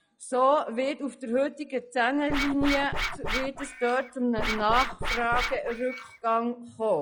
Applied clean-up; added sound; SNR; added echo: classical method log-MMSE.